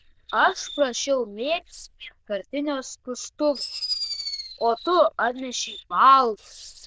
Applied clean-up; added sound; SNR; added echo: neural diffusion model UNIVERSE++.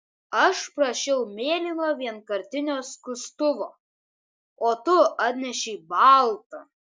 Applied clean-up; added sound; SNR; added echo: none; none; none; none.